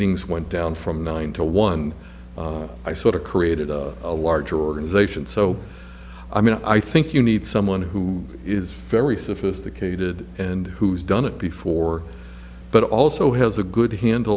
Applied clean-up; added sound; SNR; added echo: none; none; none; none.